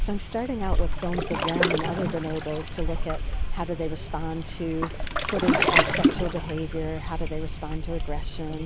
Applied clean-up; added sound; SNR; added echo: none; Waves, surf; -5 dB; none.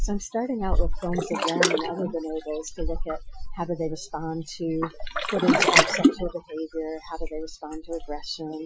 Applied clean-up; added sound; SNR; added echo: classical method Wiener filter.